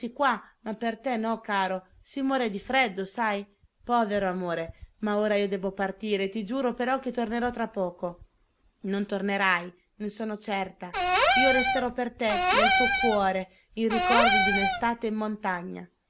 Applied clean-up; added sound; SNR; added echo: none; Cupboard open or close / Door; -4 dB; none.